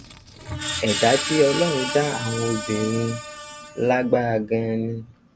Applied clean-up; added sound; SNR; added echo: none; Screech; 8 dB; none.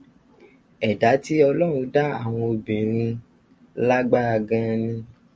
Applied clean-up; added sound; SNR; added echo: none; none; none; none.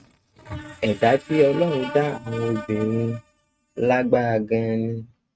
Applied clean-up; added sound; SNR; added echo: neural mask model RNNoise.